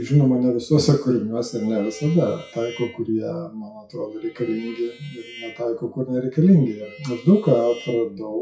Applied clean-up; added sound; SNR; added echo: classical method WPE with log-MMSE.